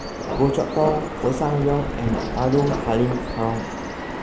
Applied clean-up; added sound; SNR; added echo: none; Bird vocalization, bird call, bird song + Fireworks; 5 dB; none.